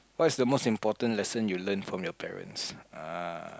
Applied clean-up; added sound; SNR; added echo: none; none; none; none.